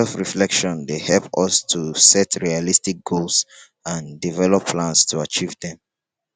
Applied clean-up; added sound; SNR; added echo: none; none; none; none.